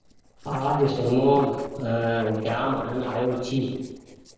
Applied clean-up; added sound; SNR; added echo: neural separator model SepFormer DNS4.